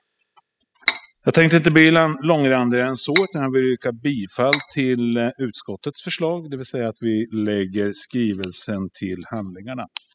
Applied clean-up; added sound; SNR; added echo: classical method spectral subtraction.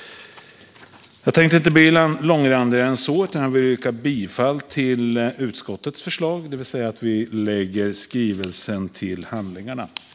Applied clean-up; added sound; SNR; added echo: none; none; none; none.